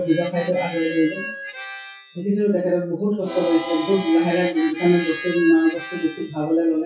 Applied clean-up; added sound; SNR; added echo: classical method WPE with log-MMSE.